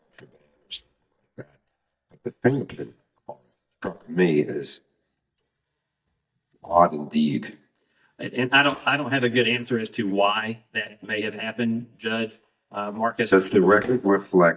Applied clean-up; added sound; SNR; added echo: neural mask model DeepFilterNet 3.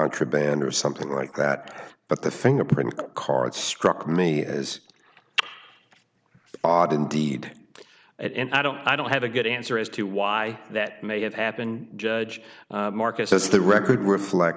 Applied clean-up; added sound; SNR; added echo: none; none; none; none.